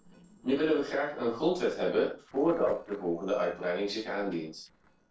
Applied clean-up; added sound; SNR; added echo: neural separator model SepFormer DNS4.